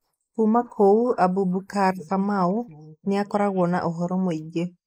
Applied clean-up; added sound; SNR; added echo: neural mask model Resemble Enhance denoiser.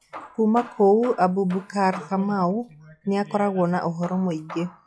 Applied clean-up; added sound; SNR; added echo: classical method log-MMSE.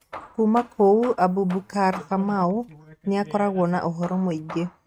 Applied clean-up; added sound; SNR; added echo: neural mask model RNNoise.